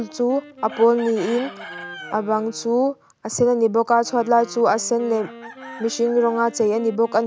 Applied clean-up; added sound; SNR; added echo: none; Wind instrument, woodwind instrument + Chicken, rooster; 18 dB; none.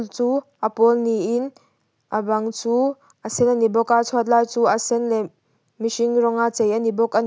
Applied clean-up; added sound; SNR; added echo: none; none; none; none.